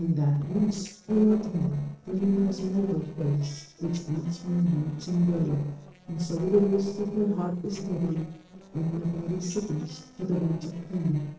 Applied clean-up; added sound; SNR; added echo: neural separator model SepFormer DNS4.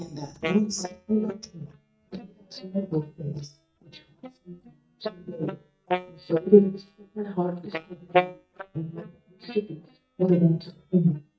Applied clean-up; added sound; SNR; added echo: neural mask model DeepFilterNet 3.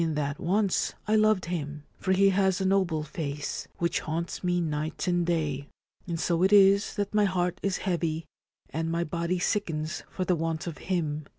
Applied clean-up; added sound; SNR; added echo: none; none; none; none.